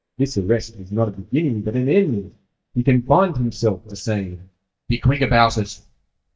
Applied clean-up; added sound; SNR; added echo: neural mask model DeepFilterNet 3.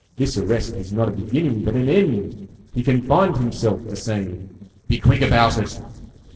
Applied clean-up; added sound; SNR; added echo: neural separator model SepFormer DNS4.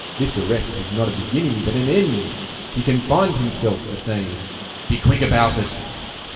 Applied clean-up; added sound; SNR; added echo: none; Rain; 12 dB; reverberation time 2.4 s.